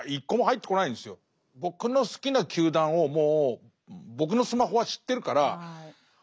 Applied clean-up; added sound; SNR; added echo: none; none; none; none.